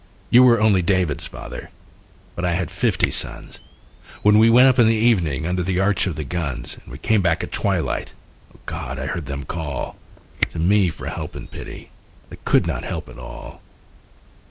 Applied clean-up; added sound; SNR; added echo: none; Camera; 17 dB; none.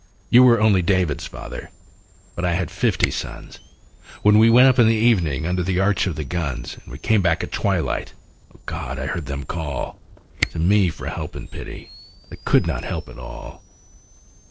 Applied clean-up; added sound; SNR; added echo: neural separator model SepFormer DNS4.